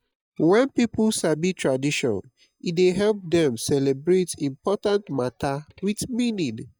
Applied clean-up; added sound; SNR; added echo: neural mask model DeepFilterNet 3.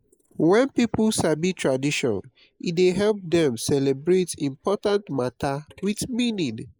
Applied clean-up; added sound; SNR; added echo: neural mask model Resemble Enhance denoiser.